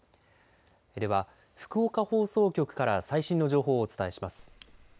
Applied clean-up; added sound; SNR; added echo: none; none; none; none.